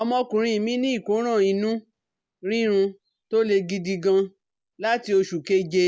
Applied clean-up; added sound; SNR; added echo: none; none; none; none.